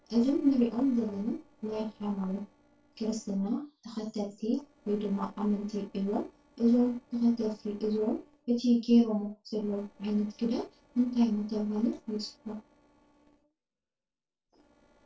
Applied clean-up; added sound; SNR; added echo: neural separator model SepFormer DNS4.